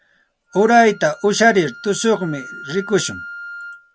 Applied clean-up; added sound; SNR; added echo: none; Wind instrument, woodwind instrument; 17 dB; none.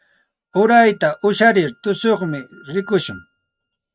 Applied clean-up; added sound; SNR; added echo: neural mask model RNNoise.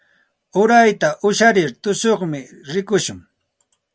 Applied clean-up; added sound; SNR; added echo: none; none; none; none.